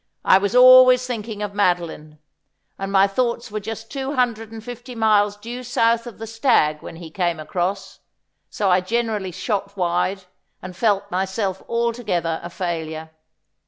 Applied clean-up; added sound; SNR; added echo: none; none; none; none.